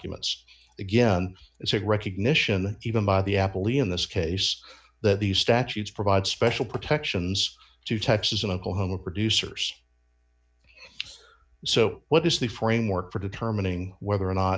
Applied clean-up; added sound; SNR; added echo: none; Fart; 19 dB; none.